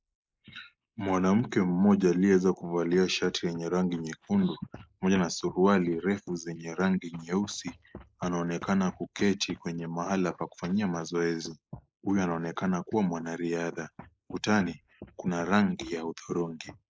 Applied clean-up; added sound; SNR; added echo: neural mask model Resemble Enhance denoiser.